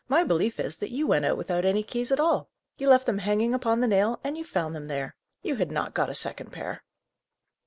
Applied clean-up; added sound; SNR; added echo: none; none; none; none.